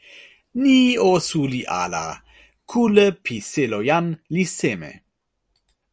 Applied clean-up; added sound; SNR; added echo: none; none; none; none.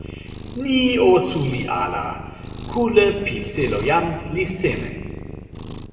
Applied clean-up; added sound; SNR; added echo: none; Cat; 11 dB; reverberation time 1.7 s.